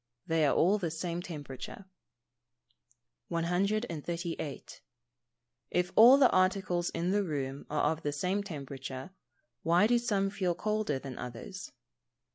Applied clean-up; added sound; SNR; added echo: none; none; none; none.